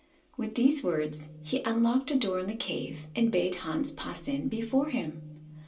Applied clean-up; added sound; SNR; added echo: none; none; none; reverberation time 0.3 s.